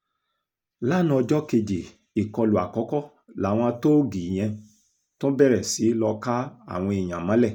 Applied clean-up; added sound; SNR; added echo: none; none; none; none.